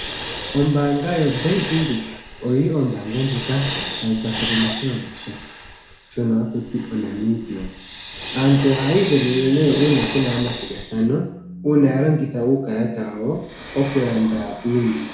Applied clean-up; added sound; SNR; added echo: none; Hiss; 11 dB; reverberation time 0.6 s.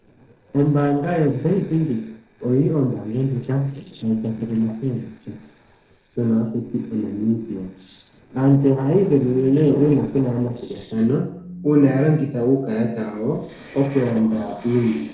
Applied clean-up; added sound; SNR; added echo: neural separator model SepFormer DNS4.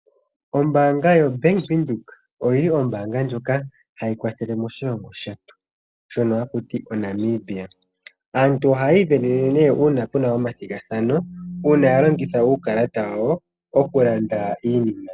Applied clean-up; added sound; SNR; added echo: none; none; none; none.